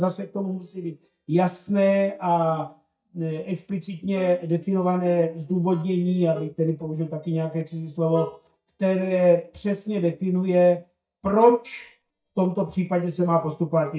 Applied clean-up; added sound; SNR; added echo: neural mask model DeepFilterNet 3.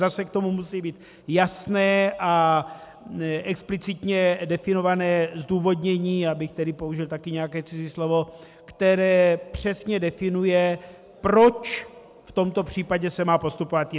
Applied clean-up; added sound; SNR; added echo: none; none; none; none.